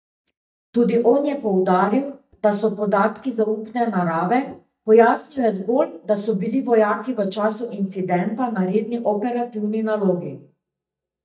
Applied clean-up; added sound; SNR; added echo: neural mask model DeepFilterNet 3.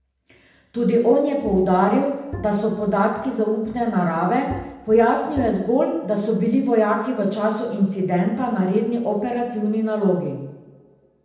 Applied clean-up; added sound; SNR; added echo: none; Bowed string instrument; 15 dB; reverberation time 0.9 s.